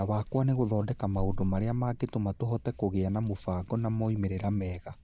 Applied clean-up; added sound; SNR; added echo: none; Hands; 11 dB; none.